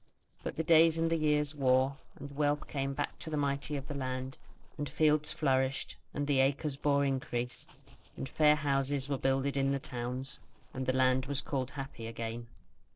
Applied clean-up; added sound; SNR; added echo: neural separator model SepFormer DNS4.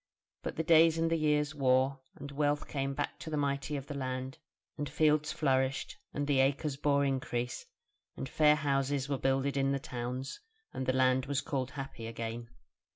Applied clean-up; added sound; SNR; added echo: none; none; none; none.